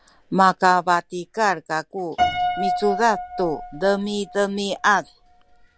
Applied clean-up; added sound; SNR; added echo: none; Piano; 7 dB; none.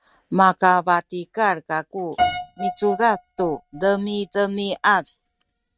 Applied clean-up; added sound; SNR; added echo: neural mask model RNNoise.